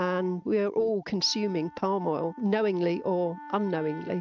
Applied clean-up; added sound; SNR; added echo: neural mask model RNNoise.